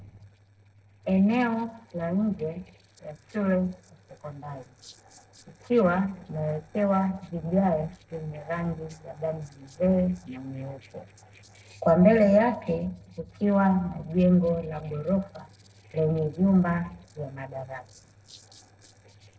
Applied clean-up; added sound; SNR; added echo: neural separator model SepFormer DNS4.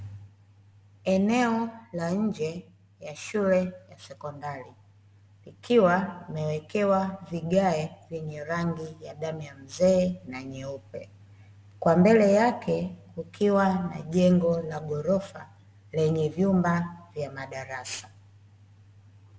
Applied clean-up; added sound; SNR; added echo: none; none; none; none.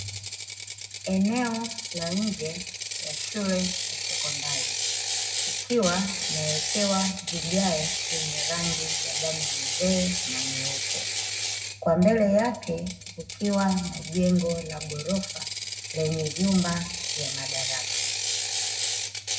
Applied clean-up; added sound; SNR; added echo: none; Ratchet, pawl; 2 dB; reverberation time 0.4 s.